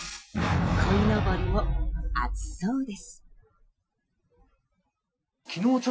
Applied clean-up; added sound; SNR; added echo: classical method Wiener filter.